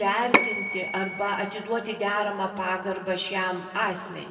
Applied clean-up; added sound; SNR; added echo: none; Bell / Telephone; -2 dB; reverberation time 2.0 s.